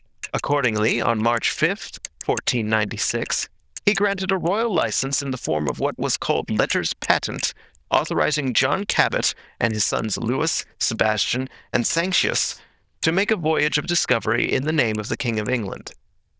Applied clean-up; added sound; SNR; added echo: neural diffusion model UNIVERSE++.